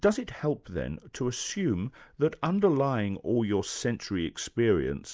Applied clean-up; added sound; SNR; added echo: none; none; none; none.